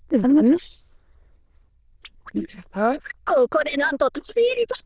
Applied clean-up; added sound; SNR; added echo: neural diffusion model UNIVERSE++.